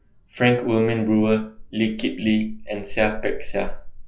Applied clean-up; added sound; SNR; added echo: classical method log-MMSE.